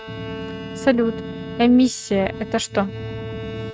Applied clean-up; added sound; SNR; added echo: neural mask model RNNoise.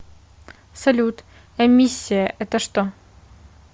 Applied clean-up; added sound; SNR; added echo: none; none; none; none.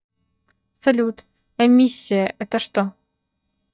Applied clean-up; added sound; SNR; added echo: neural mask model DeepFilterNet 3.